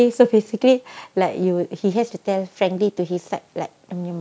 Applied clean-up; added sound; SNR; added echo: none; none; none; none.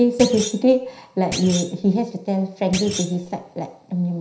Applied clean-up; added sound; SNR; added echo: none; Thump, thud; 12 dB; reverberation time 0.5 s.